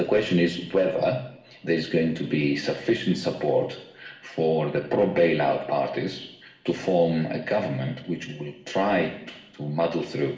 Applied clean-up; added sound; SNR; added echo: none; none; none; reverberation time 0.8 s.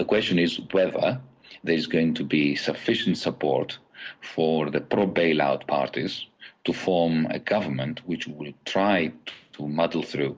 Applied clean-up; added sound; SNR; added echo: none; none; none; none.